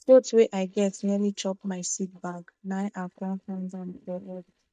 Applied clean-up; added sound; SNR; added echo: neural mask model DeepFilterNet 3.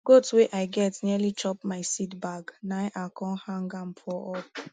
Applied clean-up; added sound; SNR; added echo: none; none; none; none.